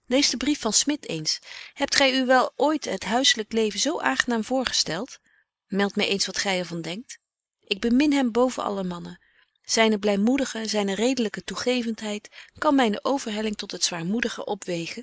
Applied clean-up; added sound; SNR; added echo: neural mask model Resemble Enhance denoiser.